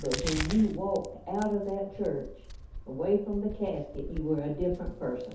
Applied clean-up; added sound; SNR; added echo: none; Crack; 9 dB; reverberation time 0.5 s.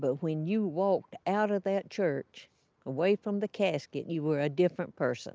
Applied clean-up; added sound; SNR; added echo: none; none; none; none.